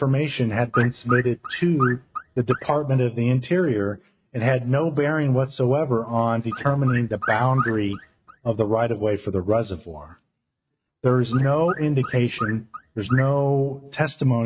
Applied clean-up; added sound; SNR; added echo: neural mask model RNNoise.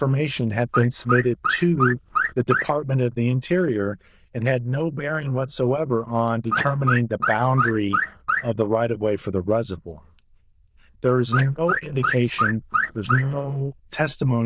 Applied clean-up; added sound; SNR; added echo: neural diffusion model UNIVERSE++.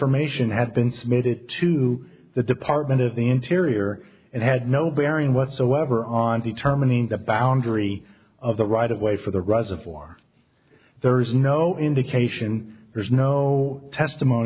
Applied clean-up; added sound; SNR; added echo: none; none; none; none.